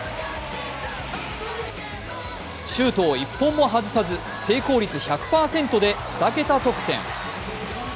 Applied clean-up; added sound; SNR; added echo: none; none; none; none.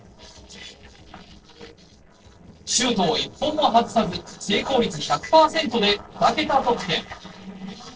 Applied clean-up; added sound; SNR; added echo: neural separator model SepFormer DNS4.